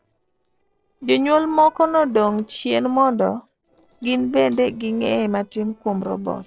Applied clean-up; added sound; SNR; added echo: neural separator model SepFormer DNS4.